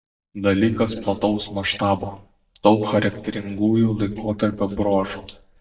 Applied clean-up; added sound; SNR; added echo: neural mask model DeepFilterNet 3.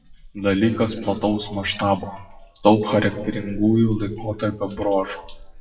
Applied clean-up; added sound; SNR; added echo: classical method WPE with log-MMSE.